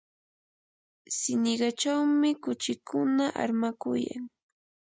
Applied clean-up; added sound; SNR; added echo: none; none; none; none.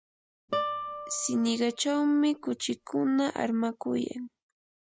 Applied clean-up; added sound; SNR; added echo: none; Guitar; 9 dB; none.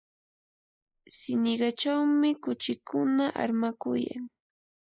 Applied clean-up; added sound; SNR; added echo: neural mask model Resemble Enhance denoiser.